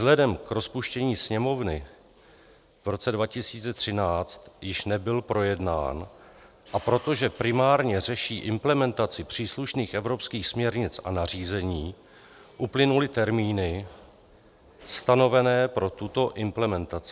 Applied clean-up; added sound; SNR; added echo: none; none; none; none.